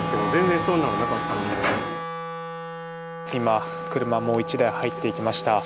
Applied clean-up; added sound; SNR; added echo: none; Wind instrument, woodwind instrument; 5 dB; none.